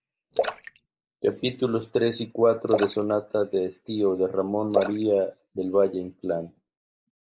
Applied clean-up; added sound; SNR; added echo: neural mask model Resemble Enhance denoiser.